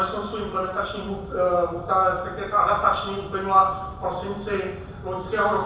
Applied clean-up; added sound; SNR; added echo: none; Engine starting; 16 dB; reverberation time 0.7 s.